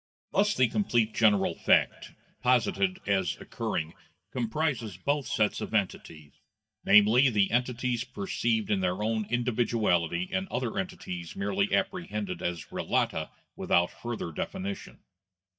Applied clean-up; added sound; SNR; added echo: neural mask model DeepFilterNet 3.